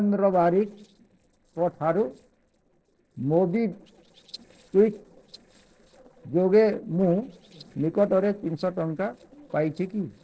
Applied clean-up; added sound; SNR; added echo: neural separator model SepFormer DNS4.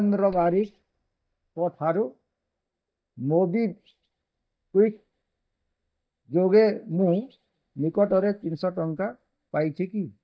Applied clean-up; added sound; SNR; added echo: neural mask model DeepFilterNet 3.